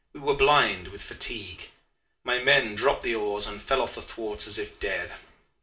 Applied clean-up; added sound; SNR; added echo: none; none; none; reverberation time 0.2 s.